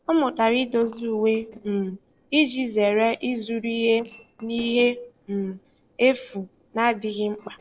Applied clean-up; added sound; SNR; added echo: neural separator model SepFormer DNS4.